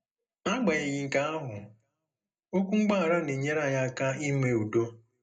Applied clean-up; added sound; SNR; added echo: none; none; none; reverberation time 0.2 s.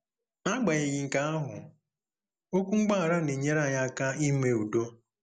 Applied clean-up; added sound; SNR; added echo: none; none; none; none.